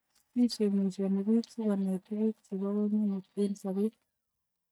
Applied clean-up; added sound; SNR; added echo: neural mask model DeepFilterNet 3.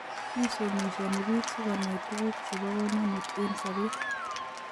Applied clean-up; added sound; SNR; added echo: none; Applause / Cheering; 4 dB; none.